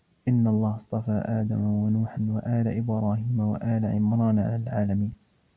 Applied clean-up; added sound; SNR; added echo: none; none; none; none.